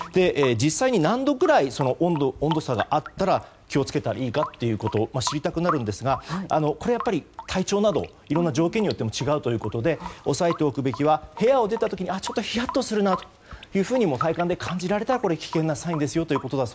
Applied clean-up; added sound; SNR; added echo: none; Drip / Sink (filling or washing) / Water tap, faucet; 14 dB; none.